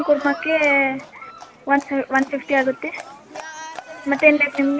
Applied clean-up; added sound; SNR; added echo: none; Livestock, farm animals, working animals; 15 dB; none.